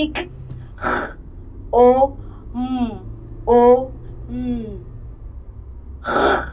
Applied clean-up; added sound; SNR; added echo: none; Motor vehicle (road); 13 dB; reverberation time 0.4 s.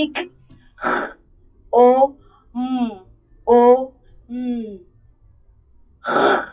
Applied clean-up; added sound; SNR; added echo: classical method WPE with log-MMSE.